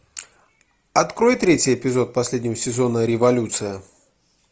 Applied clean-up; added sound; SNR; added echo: none; none; none; none.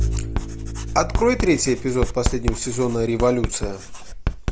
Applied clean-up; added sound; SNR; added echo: none; Writing + Bowed string instrument; 2 dB; none.